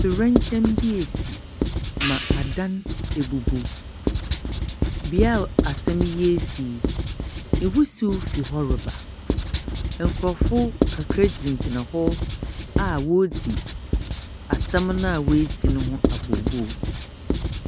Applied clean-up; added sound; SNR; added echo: none; Hi-hat + Writing; 0 dB; none.